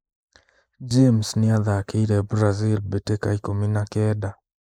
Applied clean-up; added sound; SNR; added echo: neural mask model Resemble Enhance denoiser.